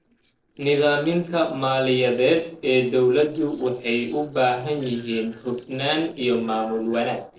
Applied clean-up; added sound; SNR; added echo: neural separator model SepFormer DNS4.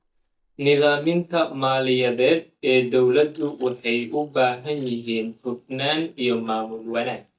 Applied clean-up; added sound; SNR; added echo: neural mask model DeepFilterNet 3.